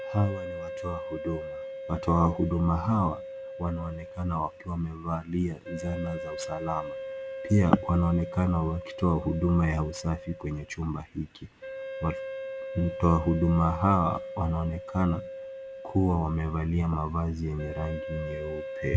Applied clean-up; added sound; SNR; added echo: none; Wind instrument, woodwind instrument; 10 dB; none.